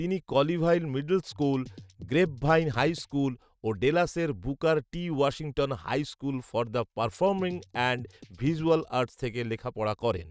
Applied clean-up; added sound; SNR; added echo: neural mask model RNNoise.